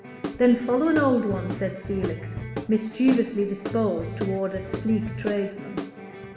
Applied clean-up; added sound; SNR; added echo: none; Guitar / Drum; 9 dB; reverberation time 1.0 s.